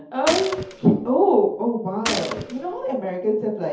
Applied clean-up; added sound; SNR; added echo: none; Gunshot, gunfire; 9 dB; reverberation time 0.5 s.